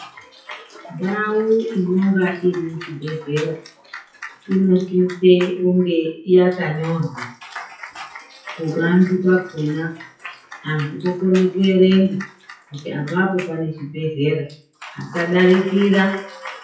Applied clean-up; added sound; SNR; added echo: classical method WPE with log-MMSE.